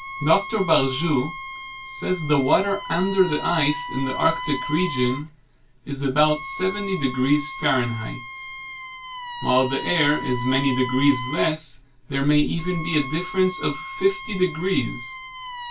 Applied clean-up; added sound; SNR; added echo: none; Wind instrument, woodwind instrument; 10 dB; reverberation time 0.2 s.